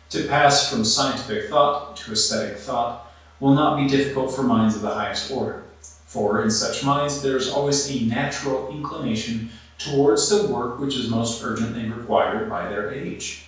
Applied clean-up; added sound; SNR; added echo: none; none; none; reverberation time 0.5 s.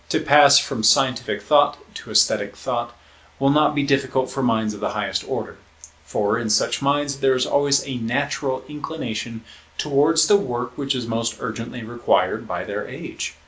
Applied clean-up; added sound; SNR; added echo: none; none; none; none.